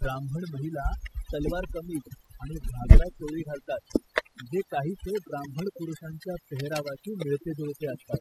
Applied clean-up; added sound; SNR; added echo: classical method spectral subtraction.